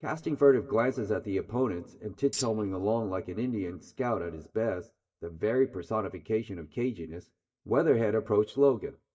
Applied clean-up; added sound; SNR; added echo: neural mask model DeepFilterNet 3.